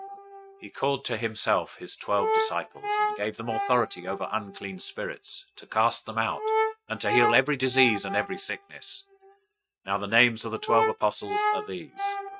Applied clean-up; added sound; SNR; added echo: neural mask model RNNoise.